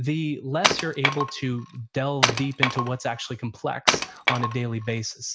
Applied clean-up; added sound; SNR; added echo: none; Wood; -1 dB; none.